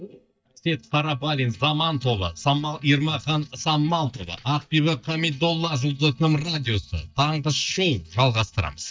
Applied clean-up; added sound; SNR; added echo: neural mask model DeepFilterNet 3.